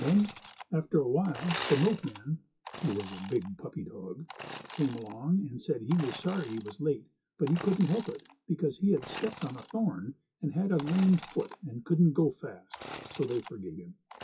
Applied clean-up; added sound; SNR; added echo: classical method WPE with log-MMSE.